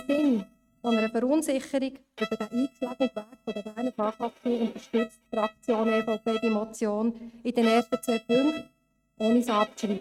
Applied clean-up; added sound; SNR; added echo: neural mask model RNNoise.